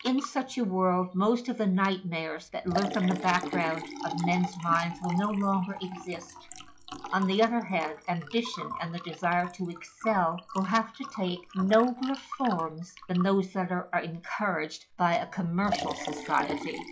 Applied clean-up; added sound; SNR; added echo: classical method log-MMSE.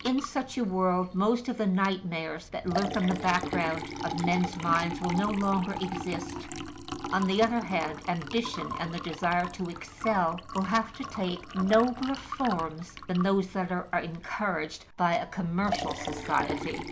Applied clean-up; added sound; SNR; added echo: none; Liquid; 9 dB; none.